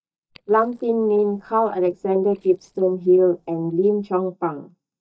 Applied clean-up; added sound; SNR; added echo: neural mask model DeepFilterNet 3.